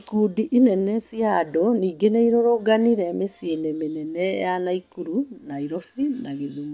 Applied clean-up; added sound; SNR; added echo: none; none; none; none.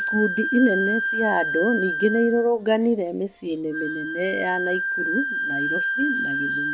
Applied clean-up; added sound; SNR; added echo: none; Wind instrument, woodwind instrument; 3 dB; none.